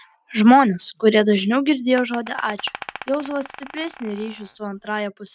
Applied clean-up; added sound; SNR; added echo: neural mask model RNNoise.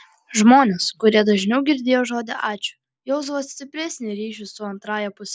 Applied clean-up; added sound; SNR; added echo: none; none; none; none.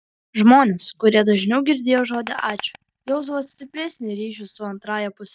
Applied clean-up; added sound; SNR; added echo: neural mask model DeepFilterNet 3.